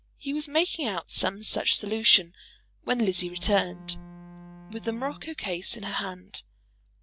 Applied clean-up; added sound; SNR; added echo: none; Bowed string instrument; 16 dB; none.